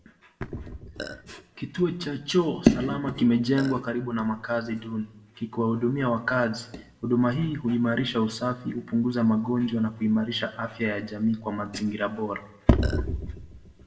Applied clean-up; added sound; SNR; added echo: none; Burping, eructation; 12 dB; reverberation time 0.6 s.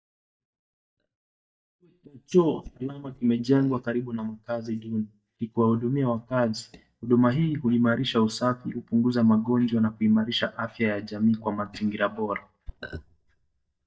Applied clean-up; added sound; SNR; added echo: neural mask model DeepFilterNet 3.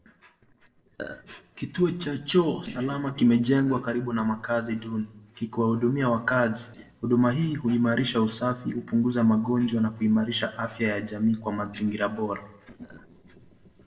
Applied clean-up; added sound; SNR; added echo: neural separator model SepFormer DNS4.